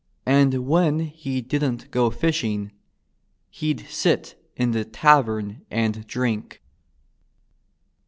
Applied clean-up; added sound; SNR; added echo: none; none; none; none.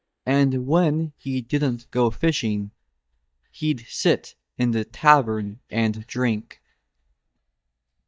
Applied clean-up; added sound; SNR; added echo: neural mask model DeepFilterNet 3.